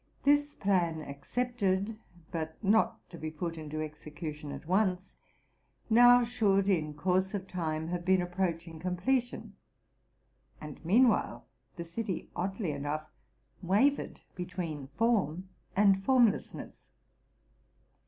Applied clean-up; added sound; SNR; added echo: none; none; none; none.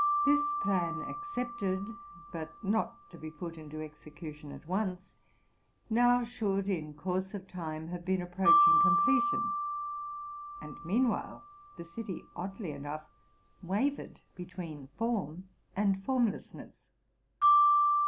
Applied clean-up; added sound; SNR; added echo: none; Marimba, xylophone; -2 dB; none.